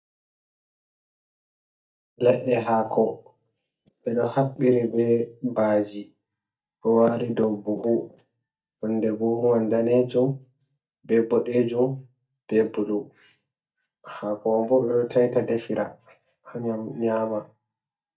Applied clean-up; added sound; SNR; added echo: neural mask model DeepFilterNet 3.